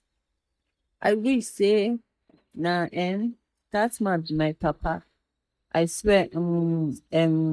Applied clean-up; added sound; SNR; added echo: neural mask model DeepFilterNet 3.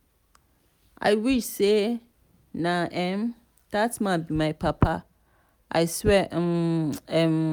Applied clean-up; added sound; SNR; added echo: none; none; none; none.